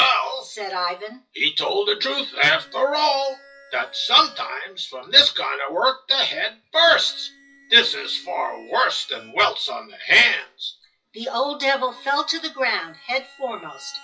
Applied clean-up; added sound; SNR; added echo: classical method WPE with log-MMSE.